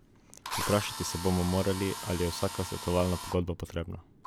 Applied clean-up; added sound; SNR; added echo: none; Drill; 9 dB; none.